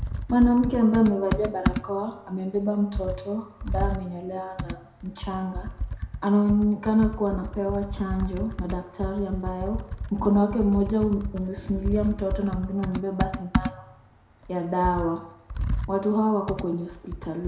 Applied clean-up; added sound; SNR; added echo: none; Computer keyboard; 6 dB; reverberation time 0.6 s.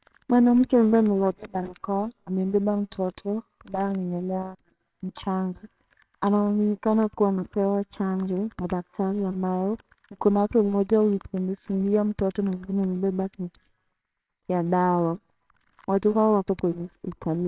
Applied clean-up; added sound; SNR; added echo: neural separator model SepFormer WHAMR!.